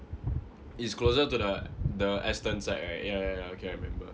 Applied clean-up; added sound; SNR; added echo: none; none; none; none.